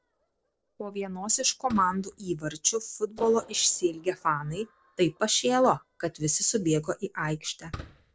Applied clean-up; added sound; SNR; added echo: neural separator model SepFormer DNS4.